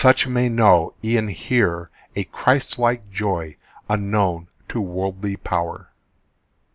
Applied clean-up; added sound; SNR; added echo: none; none; none; none.